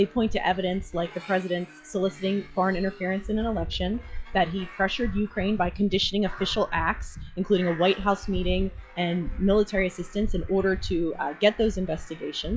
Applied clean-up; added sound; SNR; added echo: classical method log-MMSE.